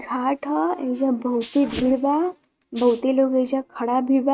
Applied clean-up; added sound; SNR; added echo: neural mask model RNNoise.